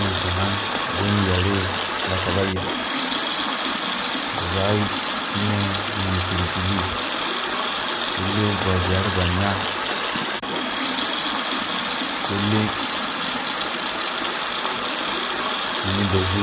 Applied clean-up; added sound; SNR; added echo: none; Water tap, faucet; -2 dB; none.